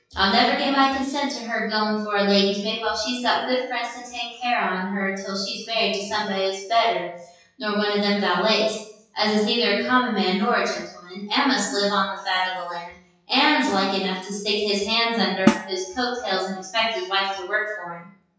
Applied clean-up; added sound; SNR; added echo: classical method WPE with log-MMSE.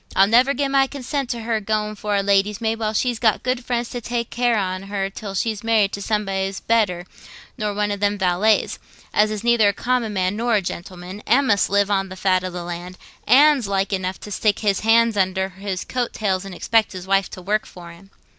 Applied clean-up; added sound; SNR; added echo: none; none; none; none.